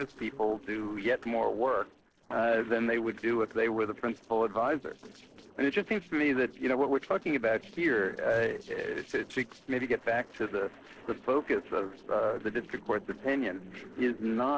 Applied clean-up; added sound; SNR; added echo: neural separator model SepFormer DNS4.